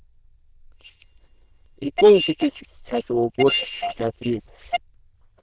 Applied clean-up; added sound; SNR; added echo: neural diffusion model UNIVERSE++.